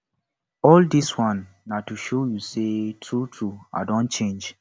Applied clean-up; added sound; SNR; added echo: none; none; none; none.